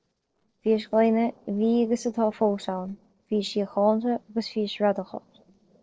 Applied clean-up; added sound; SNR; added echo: neural separator model SepFormer DNS4.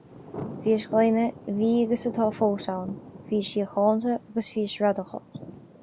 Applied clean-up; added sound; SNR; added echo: none; Thunder; 15 dB; none.